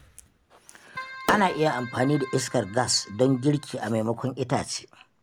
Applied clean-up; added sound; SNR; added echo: none; Keyboard (musical) + Fireworks; 13 dB; none.